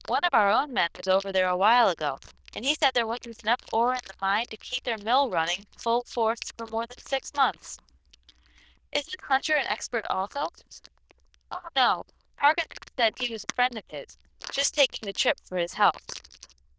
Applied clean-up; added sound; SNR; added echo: neural diffusion model UNIVERSE++.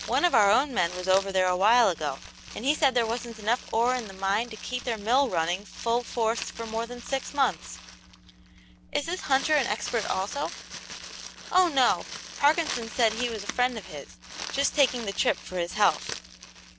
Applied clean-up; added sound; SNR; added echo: none; Crumpling, crinkling; 13 dB; none.